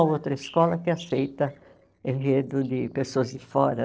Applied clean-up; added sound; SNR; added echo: neural separator model SepFormer DNS4.